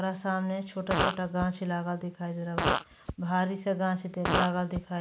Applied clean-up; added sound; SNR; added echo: none; Fart; 3 dB; none.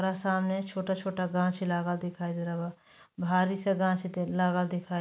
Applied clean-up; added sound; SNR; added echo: none; none; none; none.